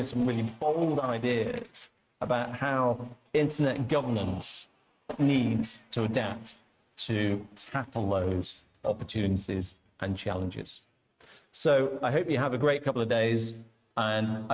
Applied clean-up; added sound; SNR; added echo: neural mask model RNNoise.